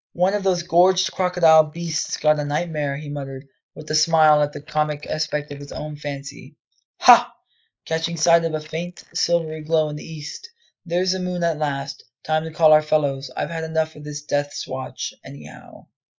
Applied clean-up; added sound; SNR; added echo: neural mask model Resemble Enhance denoiser.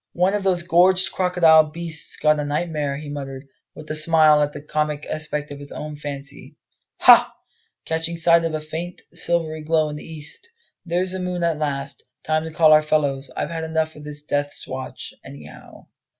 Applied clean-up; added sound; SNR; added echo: none; none; none; none.